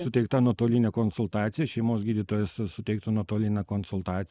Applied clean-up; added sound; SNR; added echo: neural mask model Resemble Enhance denoiser.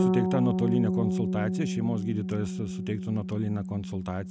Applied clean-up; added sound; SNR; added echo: none; Bass guitar; -1 dB; none.